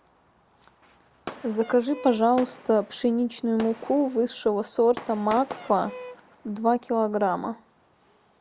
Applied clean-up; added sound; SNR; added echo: none; Fireworks + Fowl; 18 dB; none.